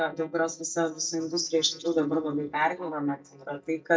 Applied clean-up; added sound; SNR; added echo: neural mask model DeepFilterNet 3.